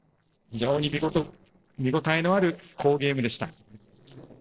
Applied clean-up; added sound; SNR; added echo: neural separator model SepFormer DNS4.